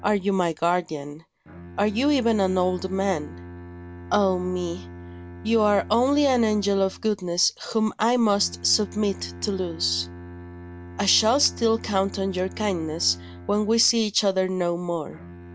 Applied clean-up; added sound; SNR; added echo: none; Bowed string instrument; 16 dB; none.